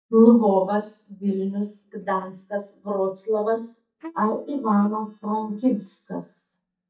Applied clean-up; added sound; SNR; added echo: neural mask model DeepFilterNet 3.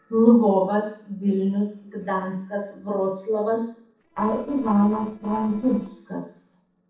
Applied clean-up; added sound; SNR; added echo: neural separator model SepFormer DNS4.